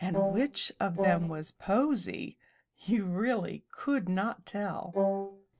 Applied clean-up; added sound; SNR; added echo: neural separator model SepFormer DNS4.